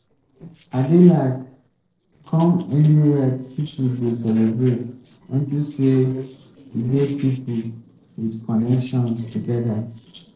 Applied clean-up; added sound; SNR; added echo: neural separator model SepFormer DNS4.